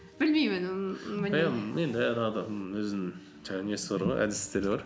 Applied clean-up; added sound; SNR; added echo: none; none; none; none.